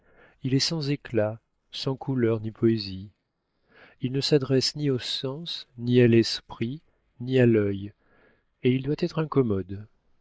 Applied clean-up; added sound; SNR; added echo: neural mask model Resemble Enhance denoiser.